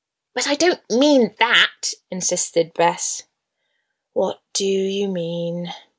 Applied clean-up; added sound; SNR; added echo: none; none; none; none.